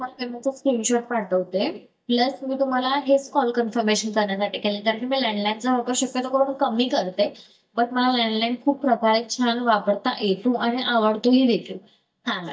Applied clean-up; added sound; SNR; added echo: neural mask model DeepFilterNet 3.